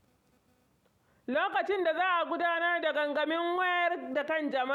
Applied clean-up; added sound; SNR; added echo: none; none; none; none.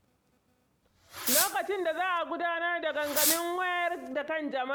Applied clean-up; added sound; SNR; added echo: none; Fireworks; 2 dB; none.